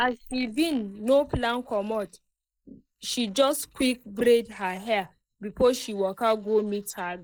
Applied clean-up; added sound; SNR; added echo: neural mask model Resemble Enhance denoiser.